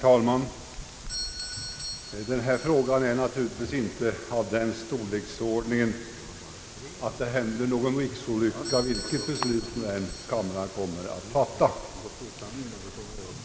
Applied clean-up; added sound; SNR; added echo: none; Doorbell + Camera; 15 dB; none.